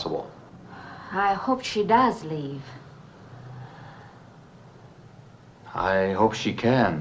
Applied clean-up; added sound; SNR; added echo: none; none; none; none.